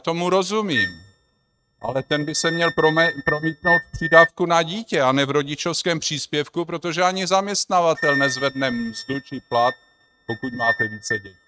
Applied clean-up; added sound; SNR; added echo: neural mask model RNNoise.